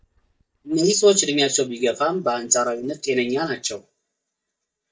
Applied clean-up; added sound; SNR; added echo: neural mask model DeepFilterNet 3.